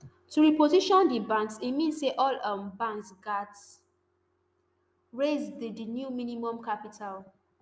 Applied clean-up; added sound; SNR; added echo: none; none; none; none.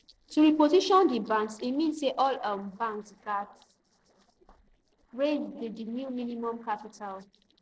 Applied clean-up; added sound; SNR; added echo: neural separator model SepFormer DNS4.